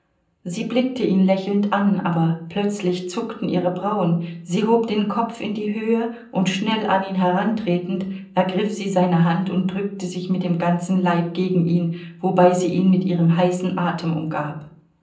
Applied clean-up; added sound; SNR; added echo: none; none; none; reverberation time 0.6 s.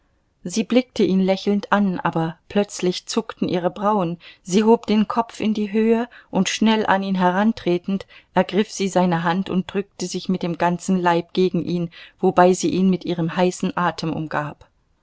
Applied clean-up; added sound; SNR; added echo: none; none; none; none.